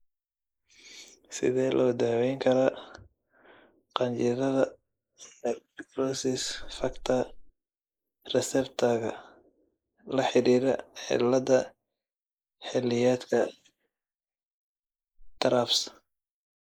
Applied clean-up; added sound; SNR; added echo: neural mask model Resemble Enhance denoiser.